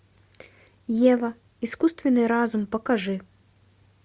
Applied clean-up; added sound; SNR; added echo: none; none; none; none.